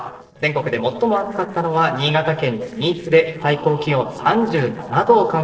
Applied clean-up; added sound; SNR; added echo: neural separator model SepFormer DNS4.